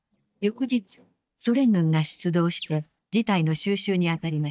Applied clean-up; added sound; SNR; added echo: neural mask model DeepFilterNet 3.